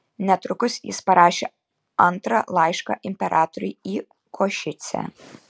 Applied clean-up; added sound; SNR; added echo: none; none; none; none.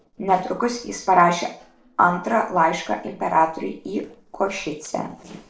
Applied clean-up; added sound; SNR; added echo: neural separator model SepFormer DNS4.